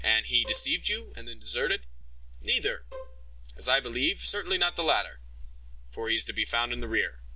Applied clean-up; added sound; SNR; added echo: none; Bowed string instrument; 19 dB; none.